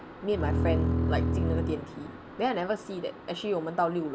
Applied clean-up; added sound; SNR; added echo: none; Bowed string instrument; -3 dB; none.